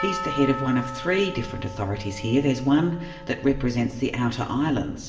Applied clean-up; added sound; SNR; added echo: none; Percussion; 12 dB; reverberation time 0.8 s.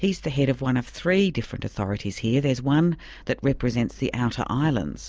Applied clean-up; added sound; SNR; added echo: none; none; none; none.